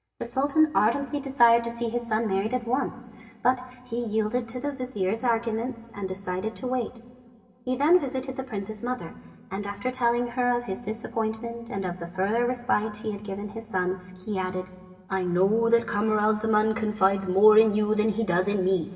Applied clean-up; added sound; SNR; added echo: none; none; none; reverberation time 2.0 s.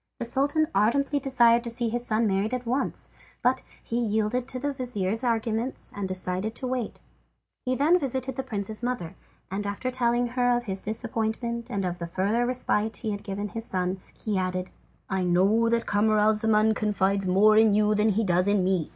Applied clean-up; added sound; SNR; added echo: none; none; none; none.